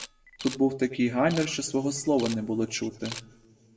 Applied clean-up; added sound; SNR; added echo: none; Camera; 16 dB; reverberation time 1.2 s.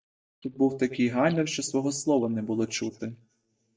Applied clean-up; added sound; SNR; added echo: neural mask model DeepFilterNet 3.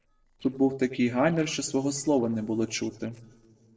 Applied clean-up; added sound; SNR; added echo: neural separator model SepFormer DNS4.